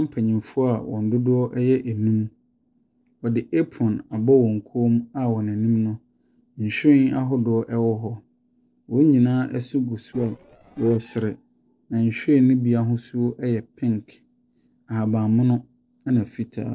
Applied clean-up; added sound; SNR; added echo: neural separator model SepFormer DNS4.